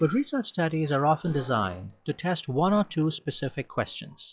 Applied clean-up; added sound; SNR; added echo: classical method log-MMSE.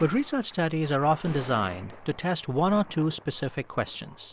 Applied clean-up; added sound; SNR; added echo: none; Thunder; 19 dB; none.